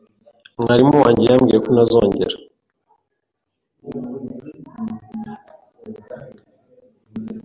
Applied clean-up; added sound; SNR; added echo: none; none; none; none.